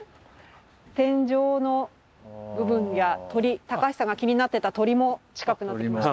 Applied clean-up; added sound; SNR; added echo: none; none; none; none.